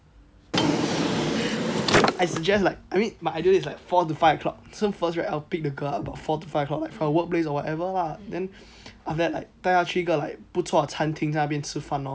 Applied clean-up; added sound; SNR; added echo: none; Drawer open or close; -1 dB; none.